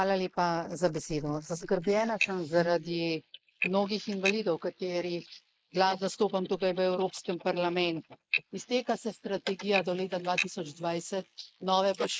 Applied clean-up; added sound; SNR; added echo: neural mask model Resemble Enhance denoiser.